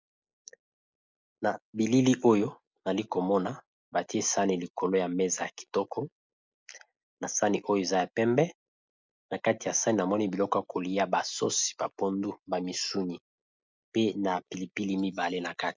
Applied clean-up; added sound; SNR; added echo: neural mask model Resemble Enhance denoiser.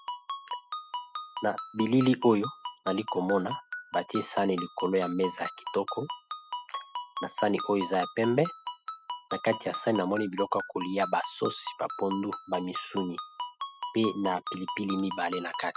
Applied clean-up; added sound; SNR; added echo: classical method spectral subtraction.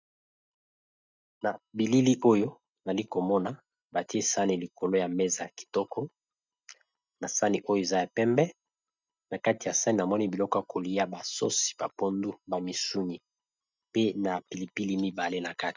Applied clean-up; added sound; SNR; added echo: neural mask model DeepFilterNet 3.